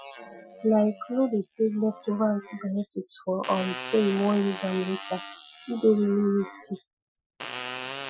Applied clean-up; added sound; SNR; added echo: classical method Wiener filter.